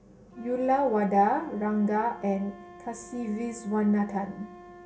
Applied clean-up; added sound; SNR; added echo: none; Wind instrument, woodwind instrument; 20 dB; reverberation time 0.2 s.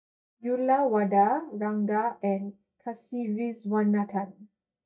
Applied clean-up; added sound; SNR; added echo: neural mask model DeepFilterNet 3.